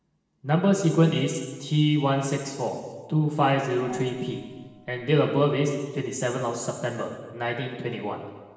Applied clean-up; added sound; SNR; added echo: none; Gong; 19 dB; reverberation time 1.4 s.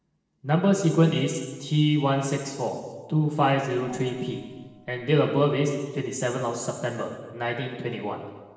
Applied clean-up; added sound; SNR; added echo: neural separator model SepFormer DNS4.